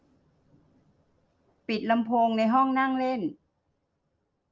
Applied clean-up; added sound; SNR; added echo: none; none; none; none.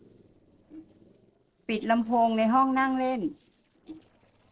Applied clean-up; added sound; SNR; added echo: neural separator model SepFormer DNS4.